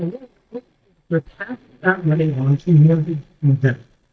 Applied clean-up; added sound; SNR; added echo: neural mask model DeepFilterNet 3.